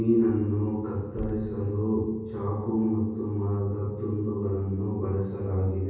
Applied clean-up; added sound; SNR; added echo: none; Knock; 18 dB; reverberation time 1.3 s.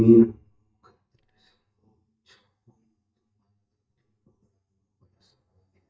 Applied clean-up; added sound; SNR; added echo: neural mask model DeepFilterNet 3.